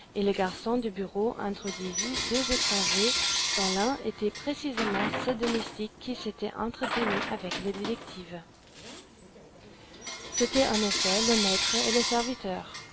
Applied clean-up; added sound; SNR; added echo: none; Coin (dropping) / Bell; 1 dB; none.